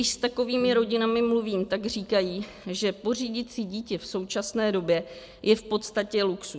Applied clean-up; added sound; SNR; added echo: none; Bowed string instrument; 19 dB; none.